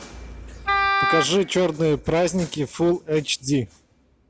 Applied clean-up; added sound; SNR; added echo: none; Wind instrument, woodwind instrument; 0 dB; none.